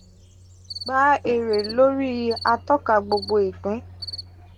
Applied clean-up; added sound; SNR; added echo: none; Cricket; 16 dB; none.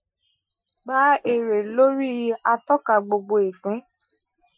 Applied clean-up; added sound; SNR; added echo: classical method Wiener filter.